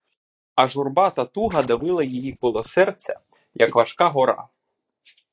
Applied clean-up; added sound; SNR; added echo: neural mask model DeepFilterNet 3.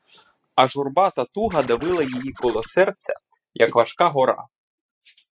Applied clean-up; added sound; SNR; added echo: classical method spectral subtraction.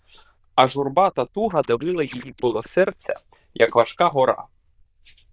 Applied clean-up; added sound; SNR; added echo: neural diffusion model UNIVERSE++.